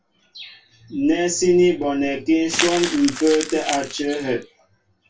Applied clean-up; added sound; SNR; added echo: none; Crumpling, crinkling; 9 dB; reverberation time 0.2 s.